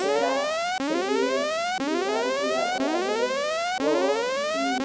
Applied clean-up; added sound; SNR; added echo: none; Alarm; -3 dB; reverberation time 0.7 s.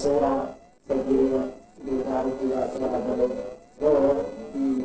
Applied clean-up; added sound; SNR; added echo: neural separator model SepFormer DNS4.